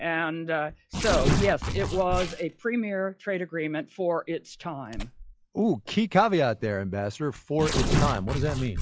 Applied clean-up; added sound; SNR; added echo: classical method log-MMSE.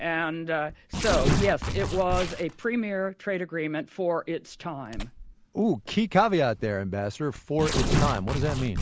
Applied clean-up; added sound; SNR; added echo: none; Tearing; 4 dB; none.